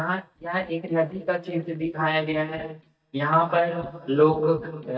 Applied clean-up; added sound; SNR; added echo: neural mask model DeepFilterNet 3.